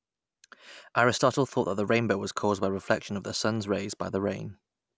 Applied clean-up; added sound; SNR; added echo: none; none; none; none.